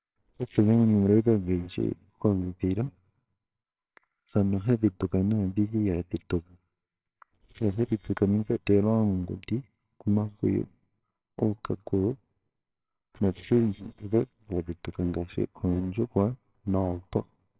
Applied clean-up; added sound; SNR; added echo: neural separator model SepFormer WHAMR!.